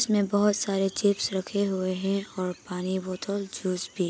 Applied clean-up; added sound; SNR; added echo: none; none; none; none.